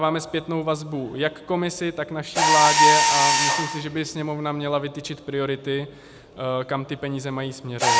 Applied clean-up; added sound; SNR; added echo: none; Mechanisms; -2 dB; none.